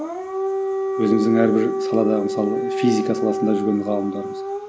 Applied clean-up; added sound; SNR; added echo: none; Siren / Dog; 3 dB; none.